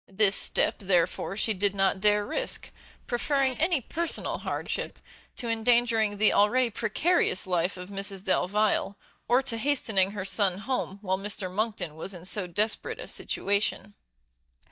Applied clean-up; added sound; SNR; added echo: neural mask model DeepFilterNet 3.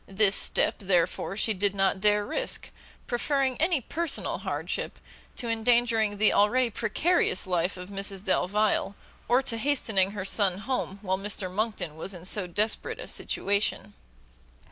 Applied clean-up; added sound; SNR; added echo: none; none; none; none.